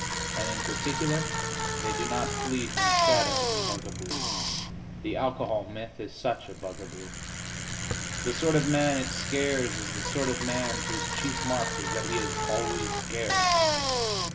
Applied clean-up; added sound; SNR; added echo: none; Bicycle; -2 dB; reverberation time 0.8 s.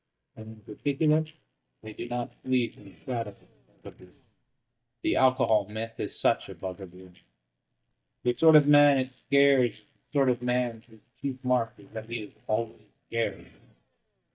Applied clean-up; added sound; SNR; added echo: neural mask model DeepFilterNet 3.